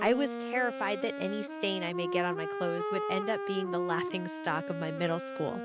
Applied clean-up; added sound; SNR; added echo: none; Wind instrument, woodwind instrument; 3 dB; none.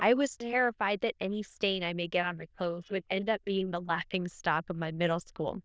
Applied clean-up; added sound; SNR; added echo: neural diffusion model UNIVERSE++.